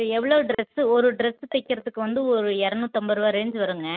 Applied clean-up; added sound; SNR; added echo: neural mask model Resemble Enhance denoiser.